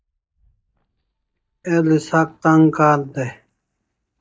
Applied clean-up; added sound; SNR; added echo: neural mask model DeepFilterNet 3.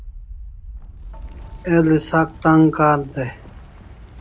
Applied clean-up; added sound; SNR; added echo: none; Wind; 16 dB; none.